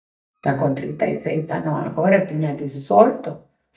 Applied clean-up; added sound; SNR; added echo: neural mask model DeepFilterNet 3.